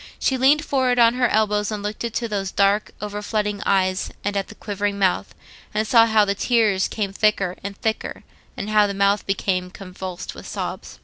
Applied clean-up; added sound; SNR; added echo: none; none; none; none.